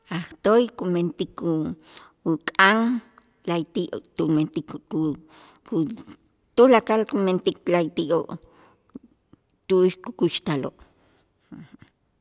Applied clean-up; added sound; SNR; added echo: none; none; none; none.